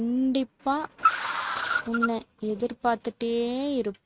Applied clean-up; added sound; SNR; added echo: neural mask model RNNoise.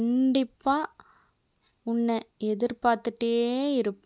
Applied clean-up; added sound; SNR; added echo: none; none; none; none.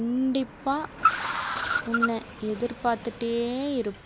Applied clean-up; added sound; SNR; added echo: none; Car; 2 dB; none.